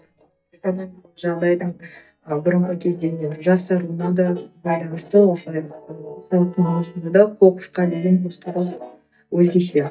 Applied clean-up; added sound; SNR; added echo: neural mask model DeepFilterNet 3.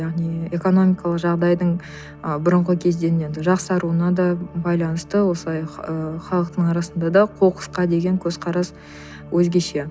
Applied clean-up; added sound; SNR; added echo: none; none; none; none.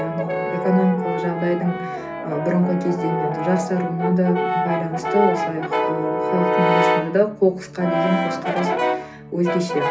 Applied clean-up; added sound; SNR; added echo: none; Brass instrument; 1 dB; reverberation time 0.3 s.